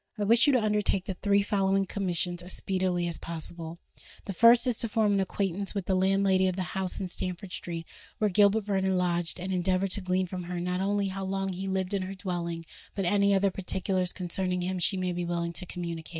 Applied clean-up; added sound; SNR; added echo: neural mask model DeepFilterNet 3.